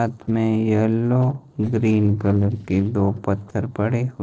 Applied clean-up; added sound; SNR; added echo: neural separator model SepFormer DNS4.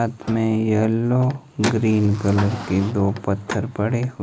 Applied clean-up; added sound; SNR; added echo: none; Zipper (clothing) + Car; 13 dB; none.